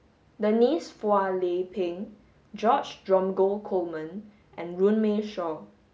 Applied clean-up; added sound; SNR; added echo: none; none; none; none.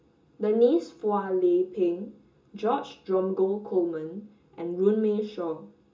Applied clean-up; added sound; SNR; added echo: none; none; none; reverberation time 0.2 s.